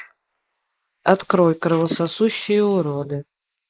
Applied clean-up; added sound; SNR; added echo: neural mask model Resemble Enhance denoiser.